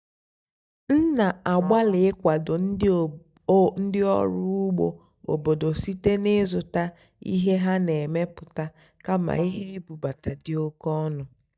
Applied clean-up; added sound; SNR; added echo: neural mask model DeepFilterNet 3.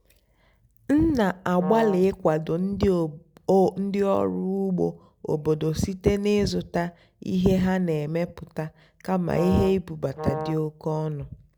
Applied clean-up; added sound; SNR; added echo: none; Brass instrument; 9 dB; none.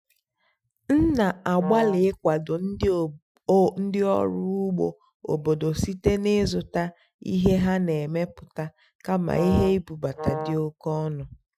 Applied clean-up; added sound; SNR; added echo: classical method Wiener filter.